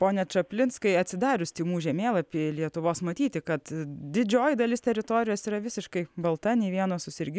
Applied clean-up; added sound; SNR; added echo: none; none; none; none.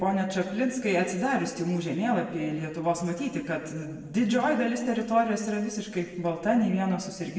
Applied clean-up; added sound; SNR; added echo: none; none; none; reverberation time 1.1 s.